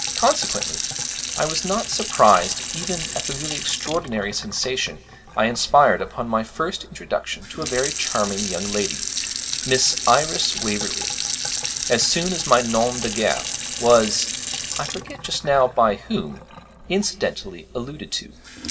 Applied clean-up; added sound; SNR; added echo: none; Sink (filling or washing) / Water tap, faucet; 6 dB; reverberation time 1.6 s.